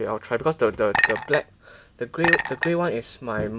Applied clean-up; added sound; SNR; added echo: none; Chink, clink; 1 dB; none.